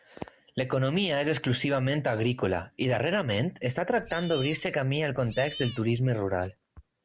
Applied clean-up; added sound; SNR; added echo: none; Cat; 13 dB; none.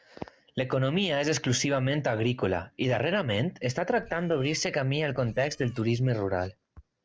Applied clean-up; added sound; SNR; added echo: neural separator model SepFormer DNS4.